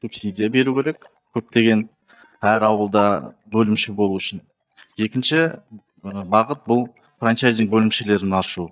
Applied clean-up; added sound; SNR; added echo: neural mask model DeepFilterNet 3.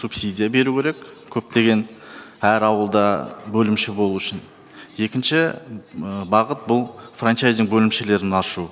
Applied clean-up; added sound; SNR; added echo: none; none; none; none.